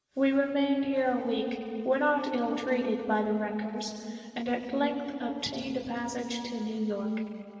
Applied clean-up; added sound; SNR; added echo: none; none; none; reverberation time 2.6 s.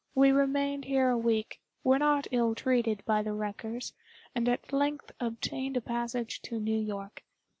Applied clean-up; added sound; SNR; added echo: none; none; none; none.